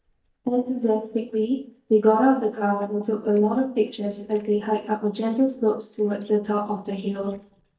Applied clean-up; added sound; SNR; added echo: neural mask model DeepFilterNet 3.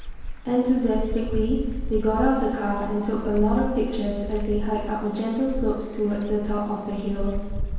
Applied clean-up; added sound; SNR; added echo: none; Bird / Dog; 5 dB; reverberation time 1.2 s.